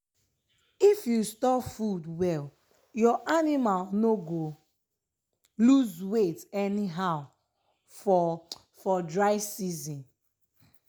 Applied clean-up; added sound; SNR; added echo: none; none; none; none.